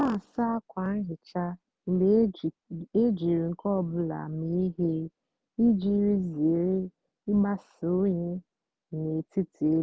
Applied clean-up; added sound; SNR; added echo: none; none; none; none.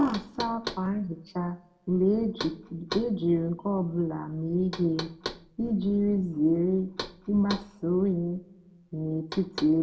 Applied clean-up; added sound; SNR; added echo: none; Knock; 15 dB; reverberation time 0.4 s.